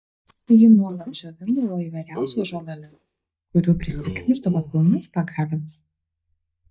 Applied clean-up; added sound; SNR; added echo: neural mask model DeepFilterNet 3.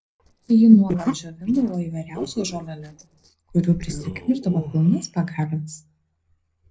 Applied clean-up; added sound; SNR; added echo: neural separator model SepFormer DNS4.